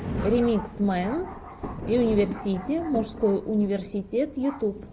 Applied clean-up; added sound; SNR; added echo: none; Thunder; 10 dB; none.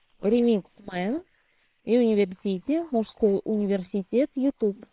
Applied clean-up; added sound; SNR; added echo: neural separator model SepFormer WHAM!.